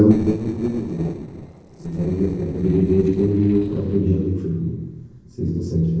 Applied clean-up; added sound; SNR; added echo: neural separator model SepFormer DNS4.